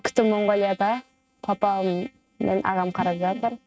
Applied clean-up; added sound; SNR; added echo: neural mask model RNNoise.